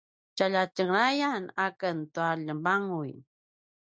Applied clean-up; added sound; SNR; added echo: none; none; none; none.